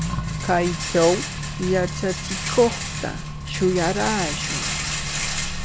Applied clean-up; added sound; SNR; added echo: none; Accelerating, revving, vroom + Rattle; 3 dB; none.